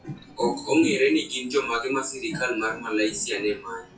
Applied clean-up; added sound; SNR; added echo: classical method WPE with log-MMSE.